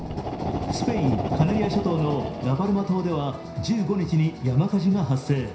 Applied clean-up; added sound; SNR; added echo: none; Fire; 8 dB; reverberation time 0.5 s.